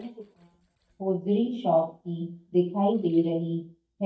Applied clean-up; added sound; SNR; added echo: neural mask model DeepFilterNet 3.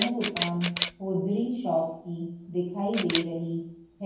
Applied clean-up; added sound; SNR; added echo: none; Camera; 2 dB; reverberation time 0.9 s.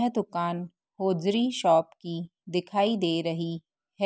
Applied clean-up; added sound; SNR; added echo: none; none; none; none.